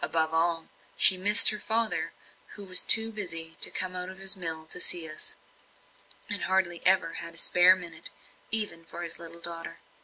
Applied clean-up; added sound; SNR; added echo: none; none; none; none.